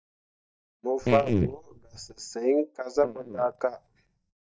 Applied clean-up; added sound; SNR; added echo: neural mask model DeepFilterNet 3.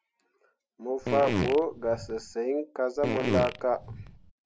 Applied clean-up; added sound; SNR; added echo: none; Fart; 3 dB; none.